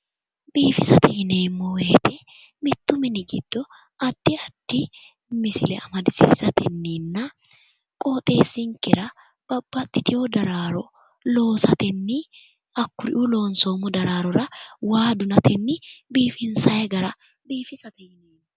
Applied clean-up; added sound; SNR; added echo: none; none; none; none.